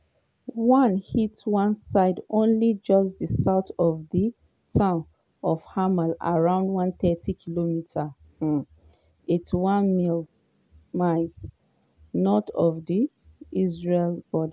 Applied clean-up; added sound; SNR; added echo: none; none; none; none.